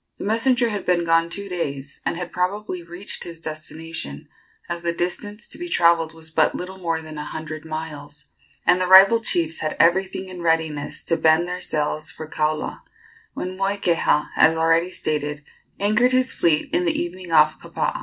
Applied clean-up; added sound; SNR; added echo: none; none; none; none.